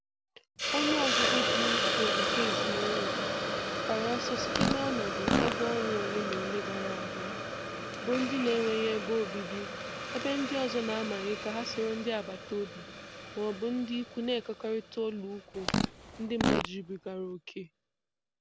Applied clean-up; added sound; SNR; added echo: none; Hiss + Fart; -1 dB; none.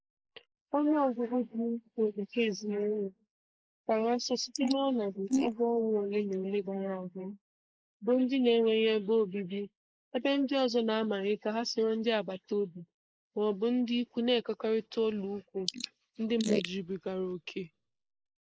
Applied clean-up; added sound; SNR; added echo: neural mask model Resemble Enhance denoiser.